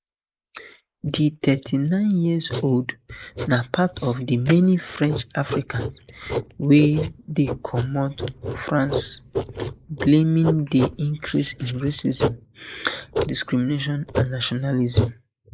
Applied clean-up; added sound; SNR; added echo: neural mask model Resemble Enhance denoiser.